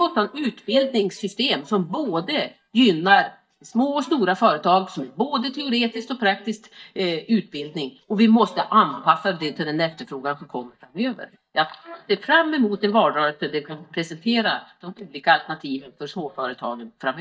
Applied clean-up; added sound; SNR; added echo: neural mask model DeepFilterNet 3.